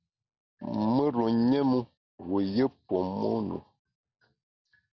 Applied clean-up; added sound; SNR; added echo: none; none; none; none.